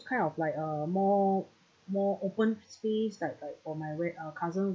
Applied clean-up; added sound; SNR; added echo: none; none; none; none.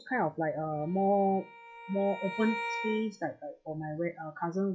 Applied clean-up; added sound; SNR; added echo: classical method log-MMSE.